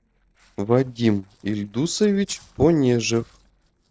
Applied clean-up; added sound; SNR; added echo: neural separator model SepFormer DNS4.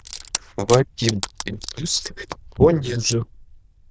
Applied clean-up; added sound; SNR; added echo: neural diffusion model UNIVERSE++.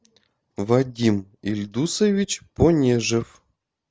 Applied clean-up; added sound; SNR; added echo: none; none; none; none.